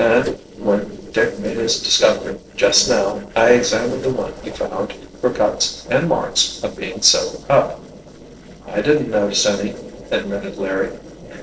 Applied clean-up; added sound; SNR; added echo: neural separator model SepFormer DNS4.